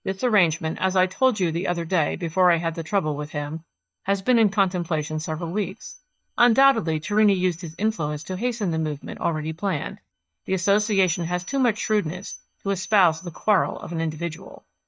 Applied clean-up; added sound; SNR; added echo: neural mask model DeepFilterNet 3.